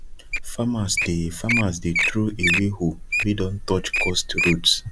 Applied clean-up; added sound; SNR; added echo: none; Wild animals; 2 dB; none.